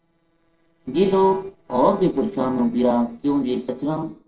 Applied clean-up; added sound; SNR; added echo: neural separator model SepFormer DNS4.